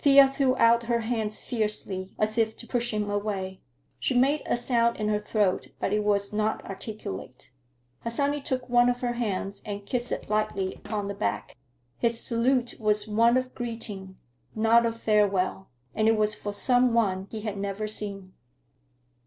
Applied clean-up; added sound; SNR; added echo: neural separator model SepFormer DNS4.